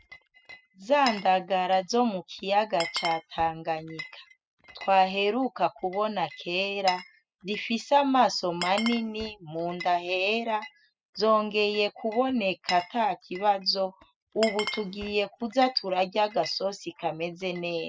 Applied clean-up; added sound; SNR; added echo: classical method spectral subtraction.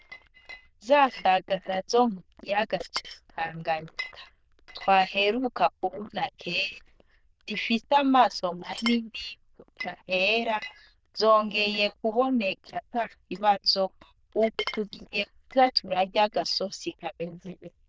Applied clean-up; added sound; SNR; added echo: neural diffusion model UNIVERSE++.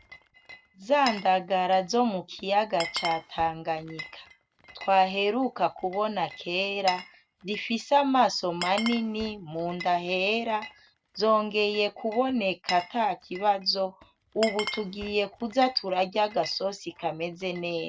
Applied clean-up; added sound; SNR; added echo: none; Glass; 15 dB; none.